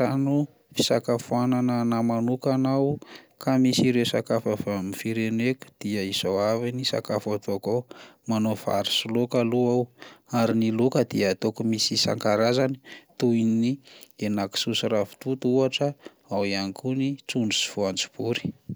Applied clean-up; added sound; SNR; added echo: none; none; none; none.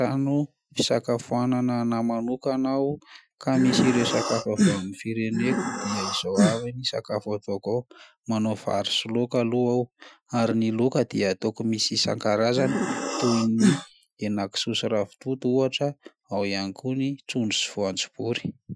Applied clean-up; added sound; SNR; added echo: classical method Wiener filter.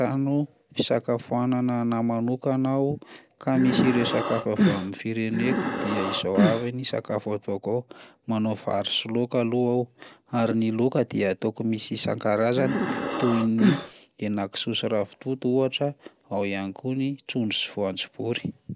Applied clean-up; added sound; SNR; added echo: none; Breathing; 0 dB; none.